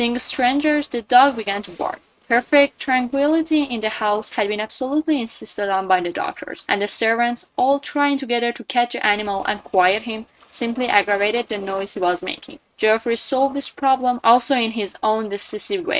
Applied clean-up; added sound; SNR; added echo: neural mask model RNNoise.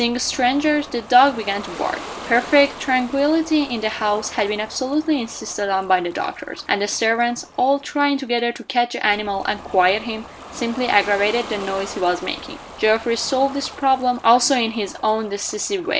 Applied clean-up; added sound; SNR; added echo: none; Ocean; 16 dB; none.